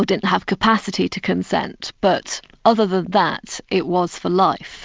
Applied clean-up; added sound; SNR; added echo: none; none; none; none.